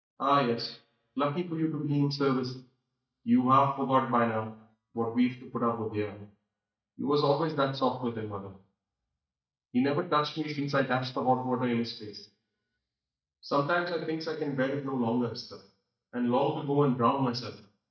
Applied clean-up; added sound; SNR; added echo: neural mask model DeepFilterNet 3.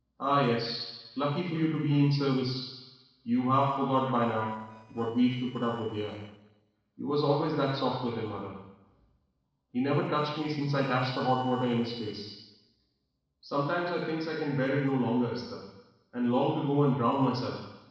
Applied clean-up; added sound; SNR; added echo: neural separator model SepFormer DNS4.